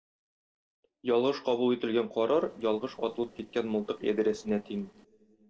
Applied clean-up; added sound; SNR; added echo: neural separator model SepFormer DNS4.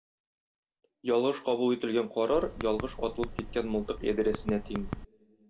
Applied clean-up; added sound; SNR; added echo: none; Typing; 8 dB; reverberation time 1.0 s.